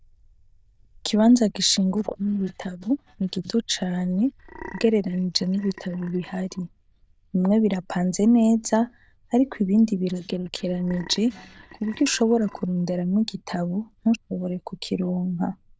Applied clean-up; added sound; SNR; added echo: neural diffusion model UNIVERSE++.